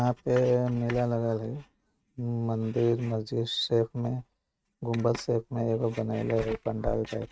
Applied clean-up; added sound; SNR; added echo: neural mask model RNNoise.